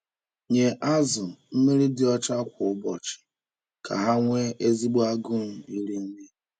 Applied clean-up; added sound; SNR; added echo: none; none; none; none.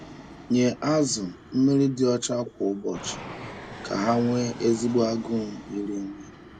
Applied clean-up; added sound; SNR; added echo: none; Fixed-wing aircraft, airplane; 16 dB; none.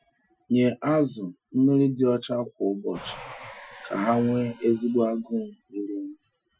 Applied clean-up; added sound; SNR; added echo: classical method Wiener filter.